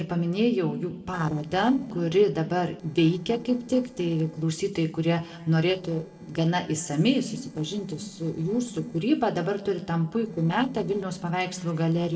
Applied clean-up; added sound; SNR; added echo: neural separator model SepFormer DNS4.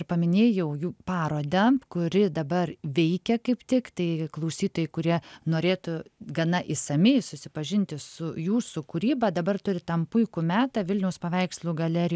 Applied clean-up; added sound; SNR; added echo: none; none; none; none.